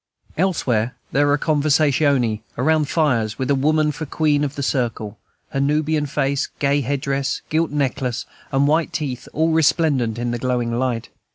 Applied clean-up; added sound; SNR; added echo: none; none; none; none.